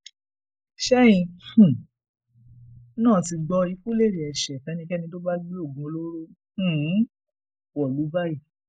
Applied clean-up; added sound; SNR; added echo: neural mask model Resemble Enhance denoiser.